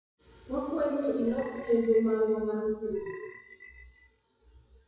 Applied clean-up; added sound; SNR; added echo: classical method WPE with log-MMSE.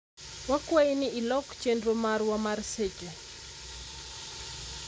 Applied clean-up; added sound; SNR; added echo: none; none; none; none.